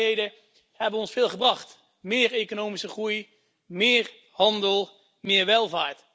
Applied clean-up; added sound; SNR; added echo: none; none; none; none.